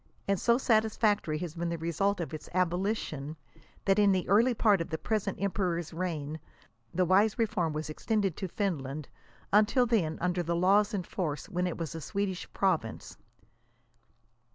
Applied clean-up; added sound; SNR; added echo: none; none; none; none.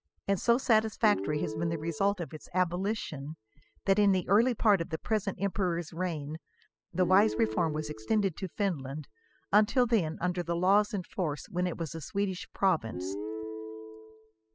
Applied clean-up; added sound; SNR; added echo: classical method spectral subtraction.